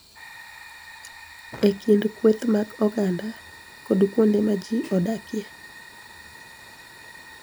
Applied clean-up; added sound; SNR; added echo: none; Fire; 19 dB; none.